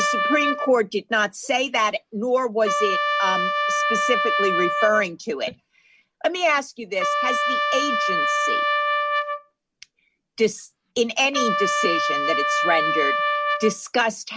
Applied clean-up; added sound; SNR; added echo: none; Trumpet; -1 dB; none.